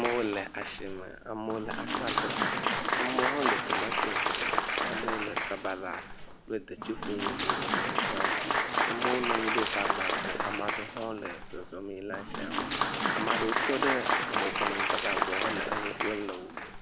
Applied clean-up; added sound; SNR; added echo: none; Applause; -5 dB; none.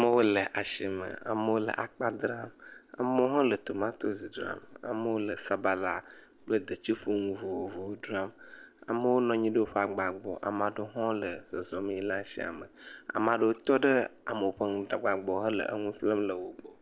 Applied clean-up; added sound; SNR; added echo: none; none; none; none.